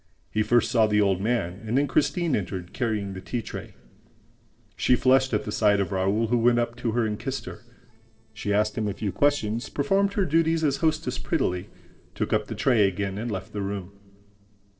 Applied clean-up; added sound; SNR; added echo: neural separator model SepFormer DNS4.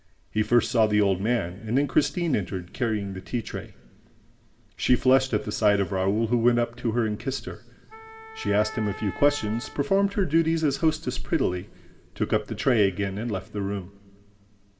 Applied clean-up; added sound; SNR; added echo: none; Wind instrument, woodwind instrument; 16 dB; reverberation time 1.1 s.